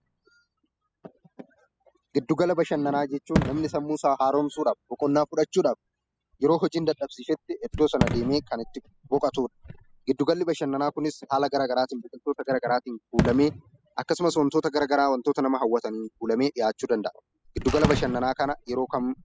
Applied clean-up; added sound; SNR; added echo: classical method spectral subtraction.